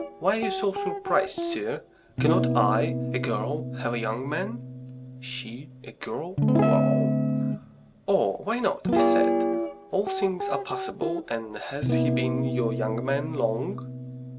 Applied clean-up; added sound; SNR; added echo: none; Guitar; -2 dB; none.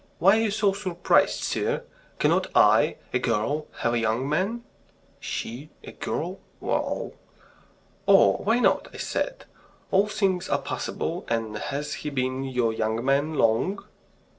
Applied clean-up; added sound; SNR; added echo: none; none; none; none.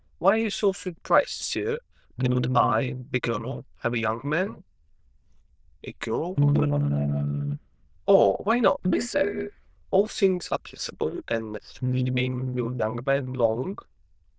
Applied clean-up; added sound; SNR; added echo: neural diffusion model UNIVERSE++.